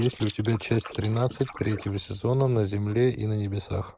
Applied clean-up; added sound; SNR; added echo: neural mask model Resemble Enhance denoiser.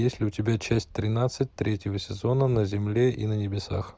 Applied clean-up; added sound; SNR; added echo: none; none; none; none.